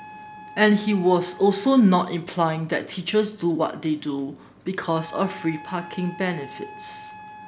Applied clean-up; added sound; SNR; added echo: none; Wind instrument, woodwind instrument; 20 dB; none.